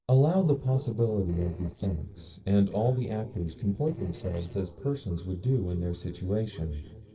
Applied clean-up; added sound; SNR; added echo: neural separator model SepFormer DNS4.